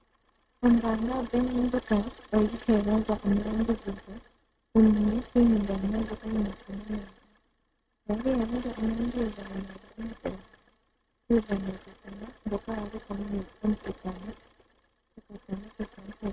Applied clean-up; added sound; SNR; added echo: neural mask model RNNoise.